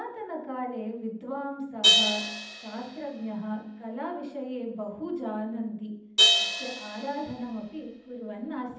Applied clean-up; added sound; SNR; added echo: none; Crash cymbal; -5 dB; reverberation time 0.8 s.